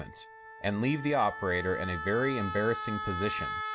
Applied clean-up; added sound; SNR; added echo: none; Wind instrument, woodwind instrument; 7 dB; none.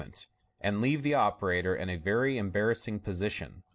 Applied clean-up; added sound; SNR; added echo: none; none; none; none.